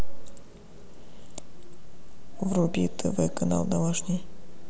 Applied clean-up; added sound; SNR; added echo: none; none; none; none.